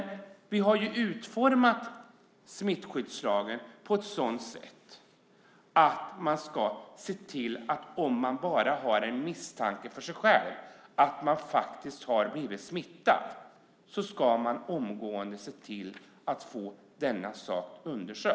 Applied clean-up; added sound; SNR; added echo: none; none; none; none.